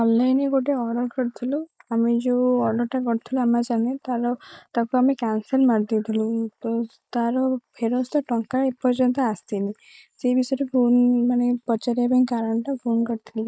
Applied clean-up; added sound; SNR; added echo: neural mask model Resemble Enhance denoiser.